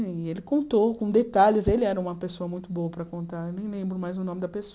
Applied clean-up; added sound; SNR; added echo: none; none; none; none.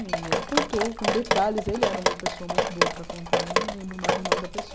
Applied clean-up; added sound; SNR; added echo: none; Drip; -4 dB; none.